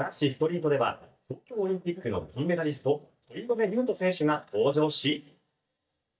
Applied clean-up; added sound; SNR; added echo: neural mask model DeepFilterNet 3.